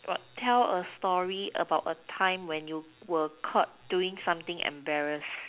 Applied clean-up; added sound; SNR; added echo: none; none; none; none.